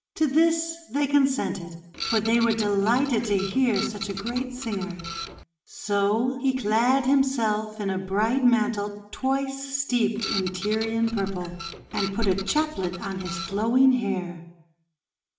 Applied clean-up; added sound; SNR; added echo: none; Printer; 10 dB; reverberation time 0.8 s.